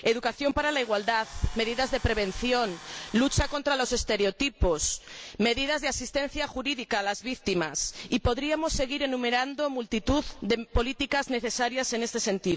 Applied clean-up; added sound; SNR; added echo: none; Tools; 18 dB; none.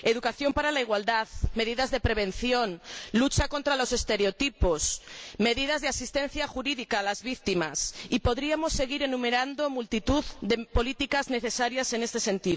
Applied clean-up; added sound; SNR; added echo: none; none; none; none.